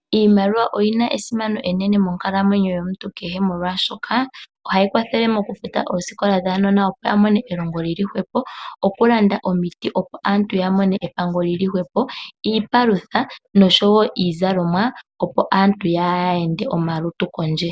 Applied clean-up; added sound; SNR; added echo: none; none; none; none.